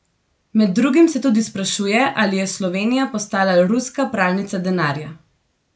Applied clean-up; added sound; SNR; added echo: none; none; none; none.